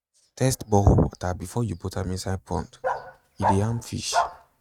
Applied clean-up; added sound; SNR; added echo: neural mask model RNNoise.